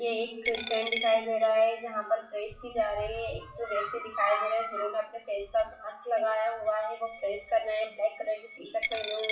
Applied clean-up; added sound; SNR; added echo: classical method WPE with log-MMSE.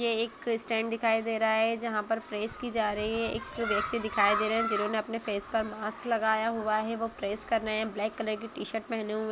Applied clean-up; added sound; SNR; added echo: none; none; none; none.